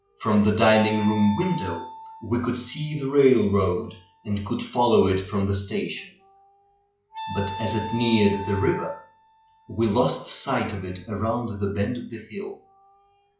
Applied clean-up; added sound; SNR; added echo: classical method log-MMSE.